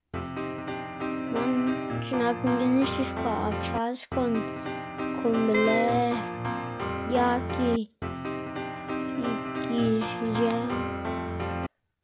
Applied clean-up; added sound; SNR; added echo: none; Wind instrument, woodwind instrument + Piano; 2 dB; none.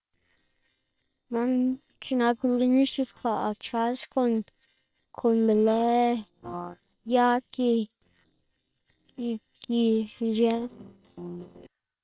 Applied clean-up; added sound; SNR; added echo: neural separator model SepFormer WHAM!.